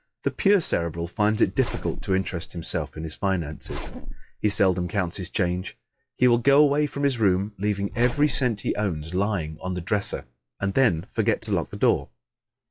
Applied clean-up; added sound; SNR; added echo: classical method log-MMSE.